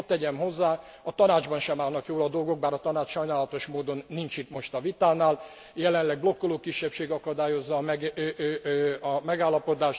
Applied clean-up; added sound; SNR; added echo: none; none; none; none.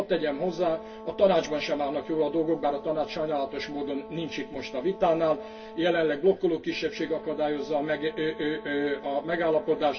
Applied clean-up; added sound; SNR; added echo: none; Brass instrument; 16 dB; reverberation time 0.1 s.